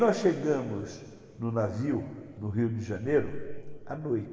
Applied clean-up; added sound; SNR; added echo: none; Chewing, mastication; 13 dB; reverberation time 2.7 s.